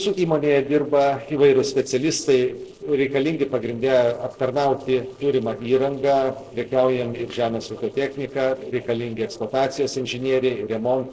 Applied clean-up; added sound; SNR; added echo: neural separator model SepFormer DNS4.